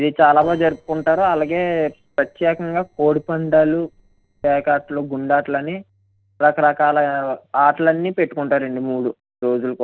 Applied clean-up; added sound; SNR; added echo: neural separator model SepFormer DNS4.